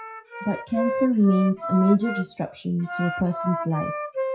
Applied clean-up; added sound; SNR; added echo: classical method WPE with log-MMSE.